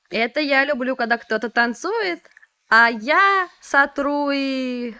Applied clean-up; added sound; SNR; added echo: neural mask model Resemble Enhance denoiser.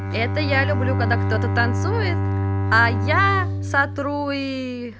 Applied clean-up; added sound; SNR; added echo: none; Bowed string instrument; -1 dB; none.